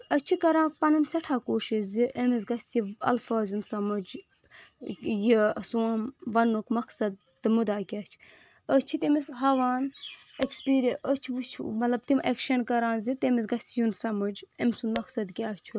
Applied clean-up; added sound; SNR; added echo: neural mask model RNNoise.